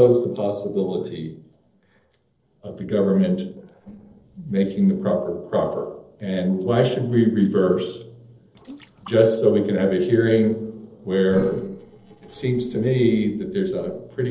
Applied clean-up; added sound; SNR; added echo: neural separator model SepFormer DNS4.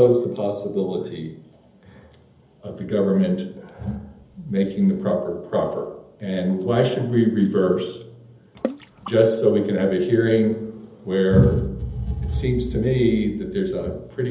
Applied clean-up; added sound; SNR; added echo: none; Water / Splash, splatter; 15 dB; reverberation time 0.7 s.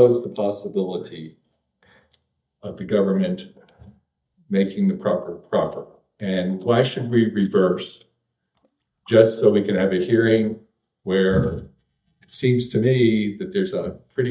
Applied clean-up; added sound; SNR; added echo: neural mask model DeepFilterNet 3.